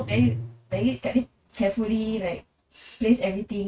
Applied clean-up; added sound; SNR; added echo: neural mask model RNNoise.